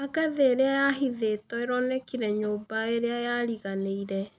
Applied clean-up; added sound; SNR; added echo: none; none; none; none.